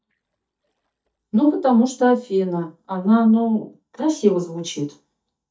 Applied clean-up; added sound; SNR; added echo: neural mask model DeepFilterNet 3.